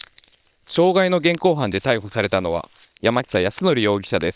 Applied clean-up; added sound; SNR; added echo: neural separator model SepFormer WHAM!.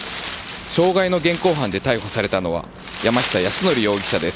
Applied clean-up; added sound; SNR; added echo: none; Wind; 10 dB; none.